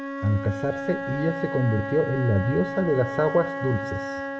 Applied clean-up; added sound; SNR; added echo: none; Wind instrument, woodwind instrument; 6 dB; reverberation time 0.7 s.